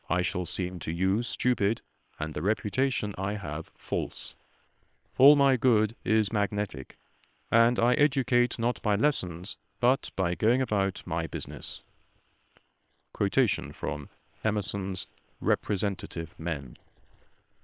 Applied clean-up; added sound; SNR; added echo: neural separator model SepFormer WHAM!.